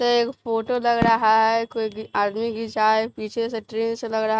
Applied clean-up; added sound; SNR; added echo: neural mask model RNNoise.